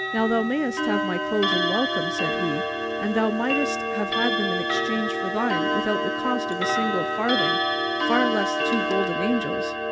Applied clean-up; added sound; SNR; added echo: none; Clock; -2 dB; reverberation time 0.6 s.